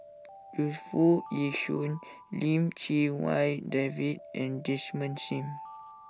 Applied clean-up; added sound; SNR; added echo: none; Alarm; 18 dB; none.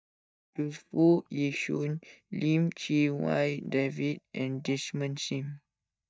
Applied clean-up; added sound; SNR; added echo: neural mask model DeepFilterNet 3.